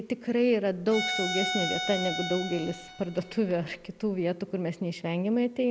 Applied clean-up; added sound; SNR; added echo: none; Bowed string instrument; 6 dB; none.